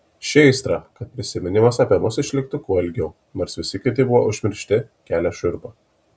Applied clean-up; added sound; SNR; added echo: none; none; none; none.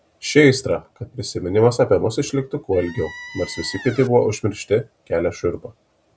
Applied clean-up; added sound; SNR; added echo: none; Squeak; 15 dB; none.